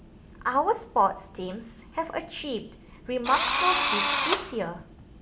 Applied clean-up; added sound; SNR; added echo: none; Engine / Drill; -3 dB; none.